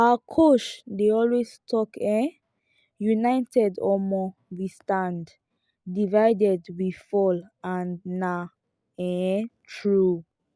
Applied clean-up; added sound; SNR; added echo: none; none; none; none.